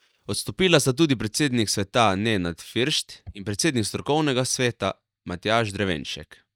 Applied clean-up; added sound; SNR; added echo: neural mask model DeepFilterNet 3.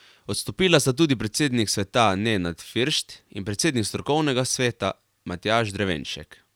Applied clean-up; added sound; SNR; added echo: none; none; none; none.